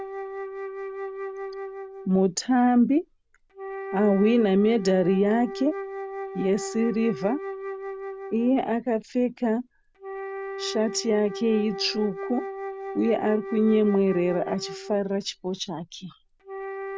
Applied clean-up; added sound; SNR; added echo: none; Wind instrument, woodwind instrument; 10 dB; none.